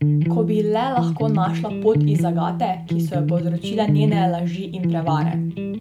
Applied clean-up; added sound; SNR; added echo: none; Electric guitar; -3 dB; none.